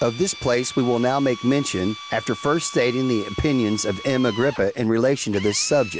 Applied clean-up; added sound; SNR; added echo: none; Drill; 15 dB; none.